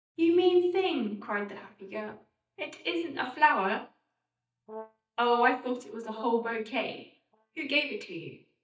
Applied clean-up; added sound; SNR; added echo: neural mask model DeepFilterNet 3.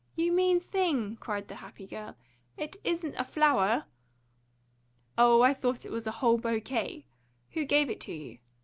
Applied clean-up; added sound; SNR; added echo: none; none; none; none.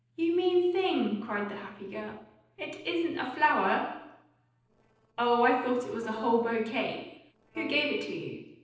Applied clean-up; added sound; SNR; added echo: neural separator model SepFormer DNS4.